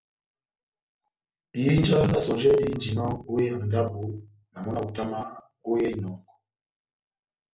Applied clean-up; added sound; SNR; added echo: none; none; none; none.